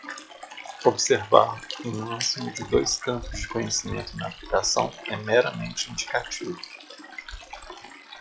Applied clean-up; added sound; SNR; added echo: classical method log-MMSE.